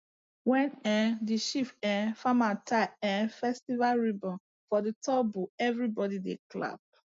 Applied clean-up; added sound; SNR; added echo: none; none; none; none.